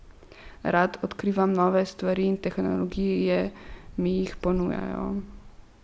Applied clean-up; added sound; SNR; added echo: none; Bird vocalization, bird call, bird song; 17 dB; none.